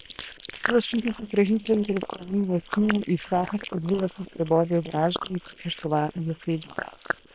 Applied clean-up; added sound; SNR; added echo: neural separator model SepFormer WHAM!.